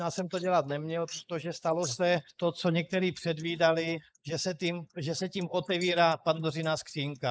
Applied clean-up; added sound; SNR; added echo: neural mask model Resemble Enhance denoiser.